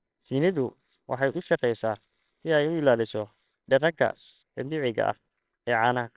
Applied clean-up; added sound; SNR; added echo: neural separator model SepFormer WHAMR!.